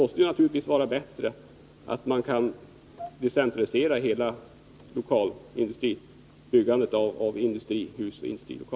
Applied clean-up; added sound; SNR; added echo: none; none; none; none.